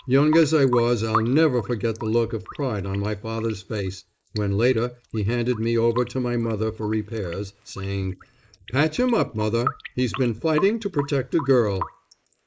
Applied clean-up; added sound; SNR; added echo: neural mask model Resemble Enhance denoiser.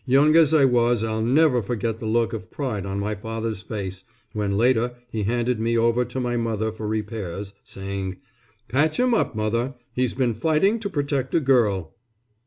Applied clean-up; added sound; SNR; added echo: none; none; none; none.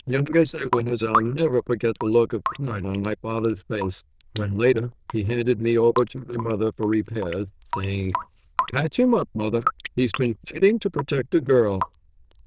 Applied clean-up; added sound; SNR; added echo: neural diffusion model UNIVERSE++.